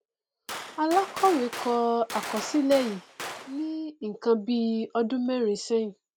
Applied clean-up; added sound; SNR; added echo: none; Gunshot, gunfire; 11 dB; none.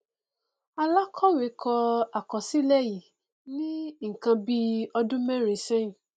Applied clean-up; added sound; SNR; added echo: none; none; none; none.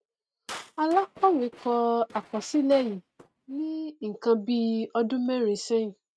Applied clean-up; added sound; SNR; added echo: neural mask model RNNoise.